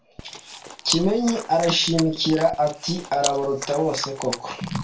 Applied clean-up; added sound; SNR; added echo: none; Chewing, mastication; 11 dB; reverberation time 0.3 s.